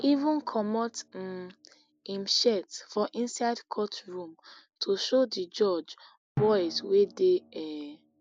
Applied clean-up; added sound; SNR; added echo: none; Drum; 17 dB; none.